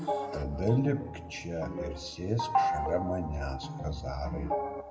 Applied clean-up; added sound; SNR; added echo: none; Organ; 1 dB; reverberation time 1.4 s.